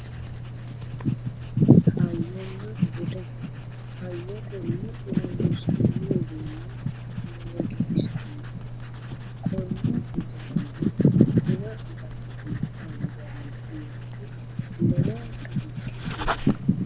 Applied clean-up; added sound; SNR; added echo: none; Writing; 8 dB; none.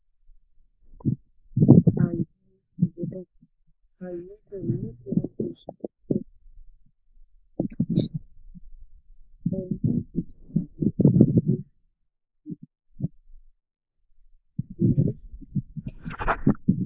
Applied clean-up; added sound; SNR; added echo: neural mask model Resemble Enhance denoiser.